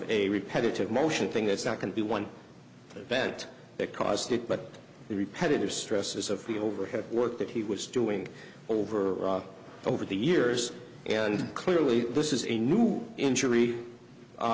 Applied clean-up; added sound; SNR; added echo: none; none; none; none.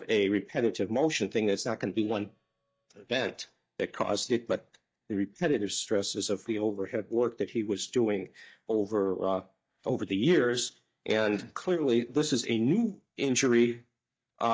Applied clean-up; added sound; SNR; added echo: neural mask model DeepFilterNet 3.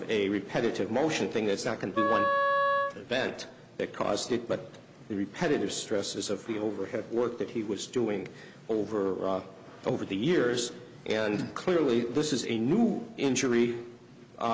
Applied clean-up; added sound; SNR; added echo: none; Wind instrument, woodwind instrument; -1 dB; none.